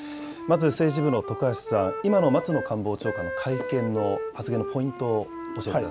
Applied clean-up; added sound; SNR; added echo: none; Wind instrument, woodwind instrument; 8 dB; none.